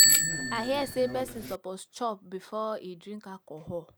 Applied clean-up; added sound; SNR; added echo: none; Bicycle bell; -4 dB; none.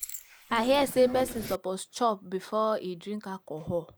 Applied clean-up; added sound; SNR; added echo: neural mask model Resemble Enhance denoiser.